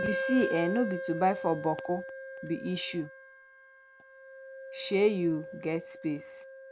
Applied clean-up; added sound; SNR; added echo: none; Wind instrument, woodwind instrument; 7 dB; none.